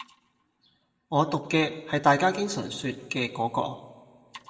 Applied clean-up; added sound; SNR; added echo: none; none; none; reverberation time 1.3 s.